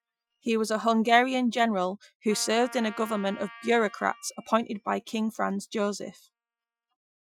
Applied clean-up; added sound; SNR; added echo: classical method Wiener filter.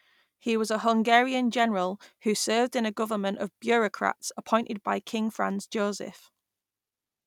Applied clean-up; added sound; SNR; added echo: none; none; none; none.